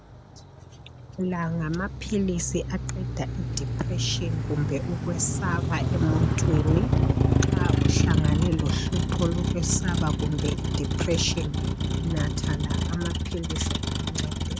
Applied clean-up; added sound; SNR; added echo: none; Motor vehicle (road); -4 dB; none.